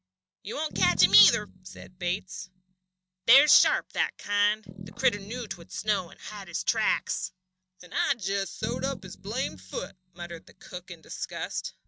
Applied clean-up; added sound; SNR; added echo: neural mask model RNNoise.